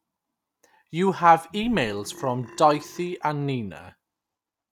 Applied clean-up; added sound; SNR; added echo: none; Burping, eructation; 20 dB; none.